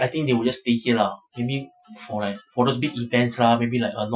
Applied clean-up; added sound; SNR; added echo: classical method Wiener filter.